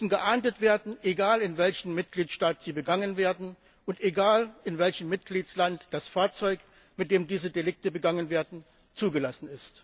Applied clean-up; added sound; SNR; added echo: none; none; none; none.